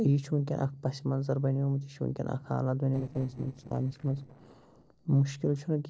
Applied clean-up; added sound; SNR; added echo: neural separator model SepFormer DNS4.